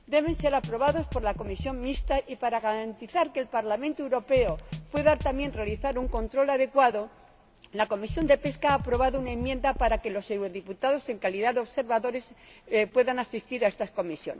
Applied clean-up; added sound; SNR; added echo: none; Drum kit; 7 dB; none.